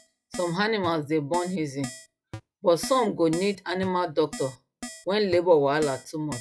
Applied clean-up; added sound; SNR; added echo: classical method log-MMSE.